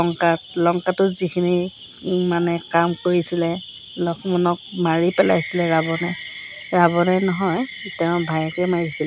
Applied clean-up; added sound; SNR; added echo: none; none; none; none.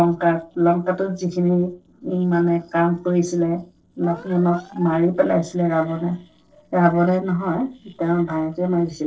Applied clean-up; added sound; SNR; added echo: neural separator model SepFormer DNS4.